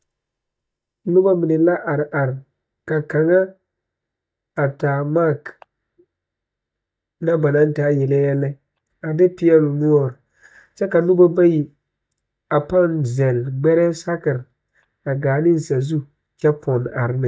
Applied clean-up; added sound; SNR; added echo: neural mask model DeepFilterNet 3.